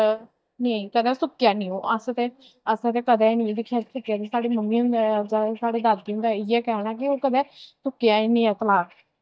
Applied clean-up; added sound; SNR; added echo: neural mask model DeepFilterNet 3.